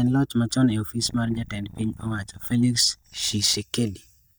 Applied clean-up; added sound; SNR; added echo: neural mask model DeepFilterNet 3.